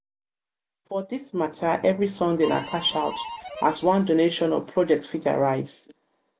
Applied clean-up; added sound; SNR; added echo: none; Harmonica; 12 dB; none.